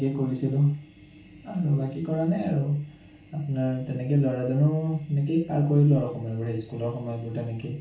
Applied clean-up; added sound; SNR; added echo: none; none; none; reverberation time 0.3 s.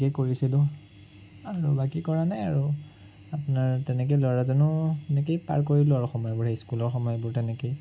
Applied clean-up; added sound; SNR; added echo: none; none; none; none.